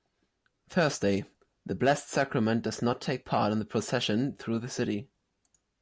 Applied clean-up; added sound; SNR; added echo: none; none; none; none.